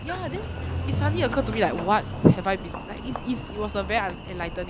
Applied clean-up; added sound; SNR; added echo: none; Engine; 5 dB; none.